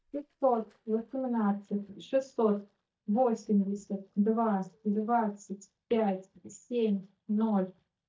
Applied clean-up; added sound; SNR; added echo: neural mask model DeepFilterNet 3.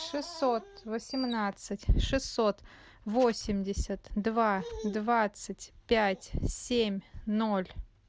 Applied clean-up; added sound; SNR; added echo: none; none; none; none.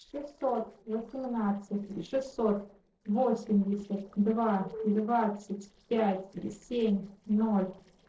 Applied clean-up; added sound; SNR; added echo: neural separator model SepFormer DNS4.